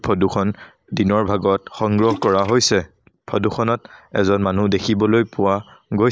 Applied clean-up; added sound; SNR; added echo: neural mask model Resemble Enhance denoiser.